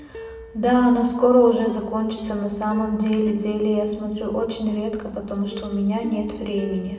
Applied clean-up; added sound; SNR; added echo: none; Plucked string instrument; 19 dB; reverberation time 1.4 s.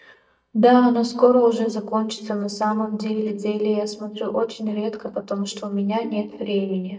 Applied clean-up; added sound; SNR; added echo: neural mask model DeepFilterNet 3.